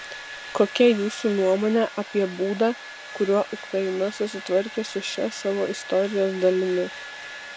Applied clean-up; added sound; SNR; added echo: none; Domestic sounds, home sounds; 14 dB; none.